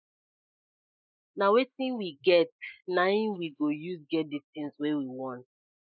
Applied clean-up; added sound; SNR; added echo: neural mask model Resemble Enhance denoiser.